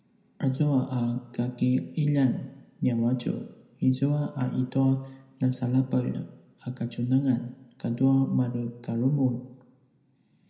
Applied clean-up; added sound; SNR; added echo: none; none; none; reverberation time 0.8 s.